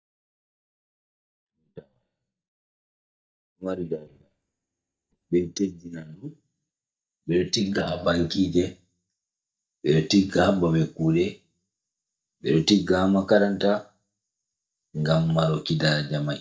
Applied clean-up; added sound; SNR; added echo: neural mask model DeepFilterNet 3.